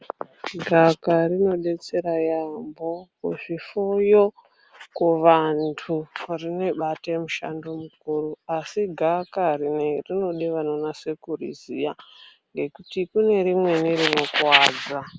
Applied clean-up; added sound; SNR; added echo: none; none; none; none.